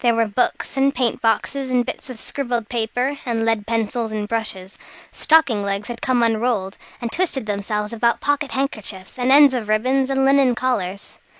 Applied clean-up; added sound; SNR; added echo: none; none; none; none.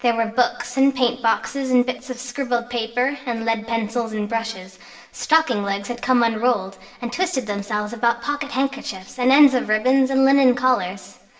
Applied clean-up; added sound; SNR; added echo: none; none; none; reverberation time 0.8 s.